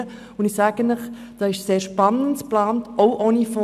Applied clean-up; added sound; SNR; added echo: none; none; none; none.